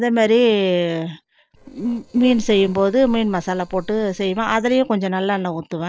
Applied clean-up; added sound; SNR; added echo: neural separator model SepFormer DNS4.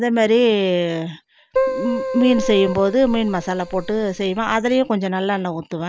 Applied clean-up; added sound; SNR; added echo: none; Keyboard (musical); 7 dB; none.